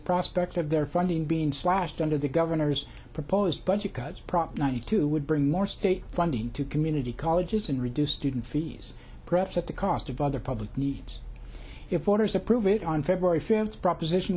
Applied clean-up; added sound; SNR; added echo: none; none; none; none.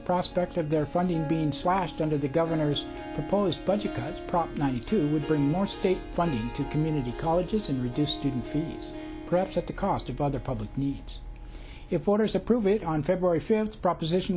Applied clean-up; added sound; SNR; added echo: none; Harp; 14 dB; none.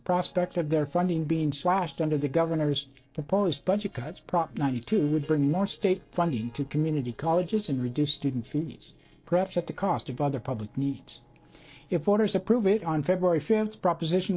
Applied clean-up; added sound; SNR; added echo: neural separator model SepFormer DNS4.